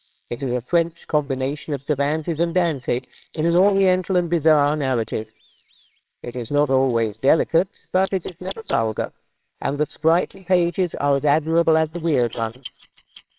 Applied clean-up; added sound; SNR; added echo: neural separator model SepFormer WHAMR!.